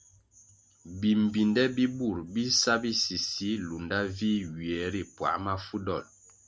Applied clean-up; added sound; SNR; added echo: none; none; none; none.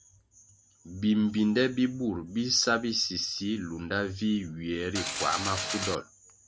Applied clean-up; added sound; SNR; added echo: none; Mechanisms; 3 dB; none.